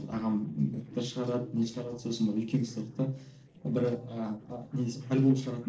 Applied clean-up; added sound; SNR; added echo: neural separator model SepFormer DNS4.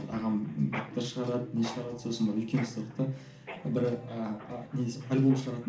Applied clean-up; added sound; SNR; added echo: none; Mechanisms; 16 dB; reverberation time 0.4 s.